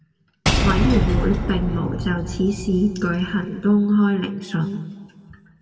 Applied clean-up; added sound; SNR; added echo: none; Shatter / Boom; 1 dB; reverberation time 1.3 s.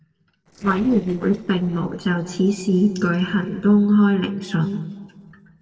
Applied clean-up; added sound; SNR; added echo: neural separator model SepFormer DNS4.